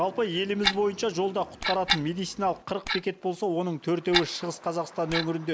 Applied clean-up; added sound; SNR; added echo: none; Clock; 4 dB; none.